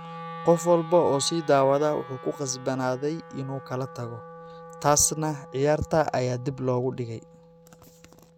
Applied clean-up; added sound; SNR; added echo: none; Wind instrument, woodwind instrument; 17 dB; none.